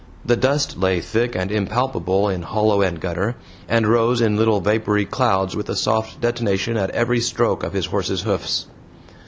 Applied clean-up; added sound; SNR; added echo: none; none; none; none.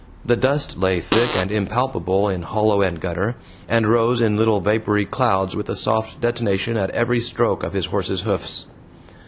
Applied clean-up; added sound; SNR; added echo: none; Fart; 4 dB; none.